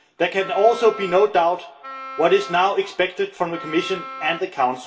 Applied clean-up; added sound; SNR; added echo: none; Wind instrument, woodwind instrument; 15 dB; reverberation time 0.2 s.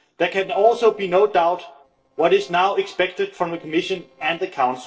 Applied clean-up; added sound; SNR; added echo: neural separator model SepFormer DNS4.